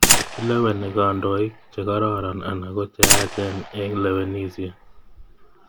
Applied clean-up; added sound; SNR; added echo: none; Gunshot, gunfire; 0 dB; none.